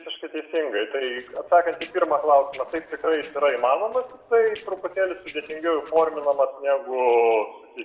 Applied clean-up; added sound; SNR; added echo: neural separator model SepFormer DNS4.